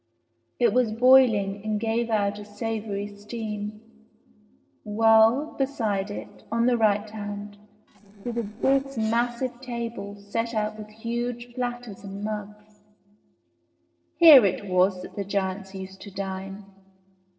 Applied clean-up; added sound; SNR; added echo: neural separator model SepFormer DNS4.